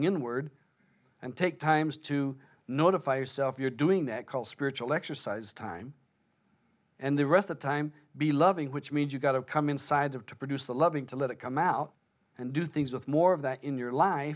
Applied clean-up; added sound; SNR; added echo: none; none; none; none.